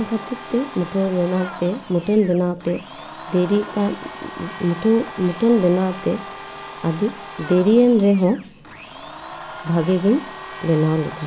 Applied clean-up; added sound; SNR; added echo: none; Domestic sounds, home sounds; 15 dB; none.